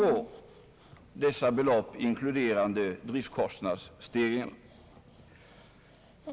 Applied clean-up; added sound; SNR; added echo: none; Dog; 20 dB; none.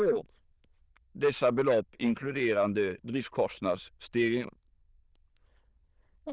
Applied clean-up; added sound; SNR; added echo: neural diffusion model UNIVERSE++.